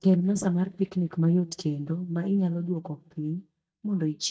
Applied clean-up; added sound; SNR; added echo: neural mask model DeepFilterNet 3.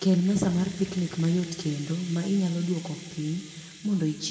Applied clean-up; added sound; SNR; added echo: none; Rattle (instrument); 19 dB; reverberation time 2.0 s.